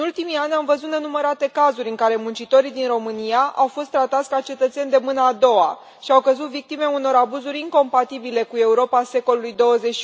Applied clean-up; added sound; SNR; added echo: none; none; none; none.